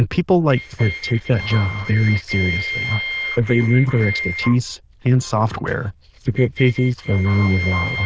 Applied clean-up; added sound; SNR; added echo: neural diffusion model UNIVERSE++.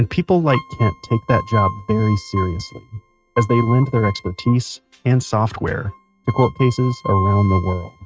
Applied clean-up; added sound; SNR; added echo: neural mask model RNNoise.